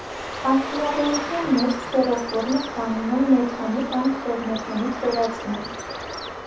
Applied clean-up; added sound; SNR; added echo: none; Bird; 8 dB; reverberation time 0.7 s.